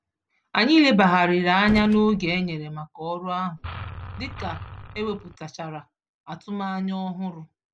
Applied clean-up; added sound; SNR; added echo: none; Gunshot, gunfire + Engine; 13 dB; none.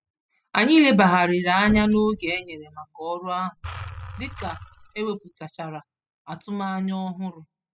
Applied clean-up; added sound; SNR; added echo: classical method spectral subtraction.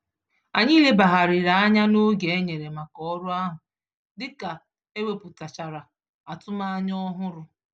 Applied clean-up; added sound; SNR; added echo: none; none; none; none.